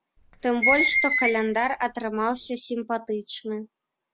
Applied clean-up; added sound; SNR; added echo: none; Screech; -2 dB; none.